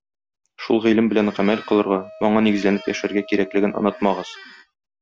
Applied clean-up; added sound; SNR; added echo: none; Wind instrument, woodwind instrument + Squeak; 19 dB; none.